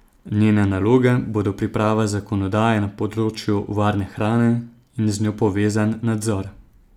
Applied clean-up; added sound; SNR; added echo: none; none; none; none.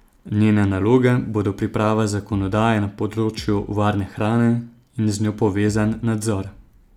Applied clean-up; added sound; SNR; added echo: none; Bass drum; 18 dB; none.